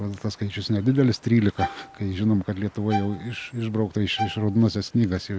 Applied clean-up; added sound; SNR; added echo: none; Bowed string instrument; 11 dB; none.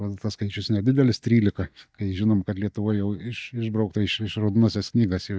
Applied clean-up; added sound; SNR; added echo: neural mask model DeepFilterNet 3.